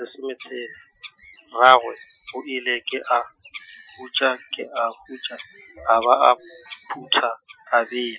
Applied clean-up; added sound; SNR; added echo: classical method Wiener filter.